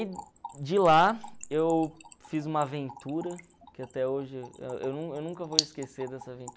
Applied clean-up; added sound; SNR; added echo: none; Trickle, dribble / Splash, splatter; 11 dB; none.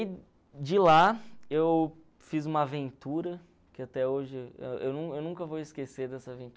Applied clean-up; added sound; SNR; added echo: none; none; none; none.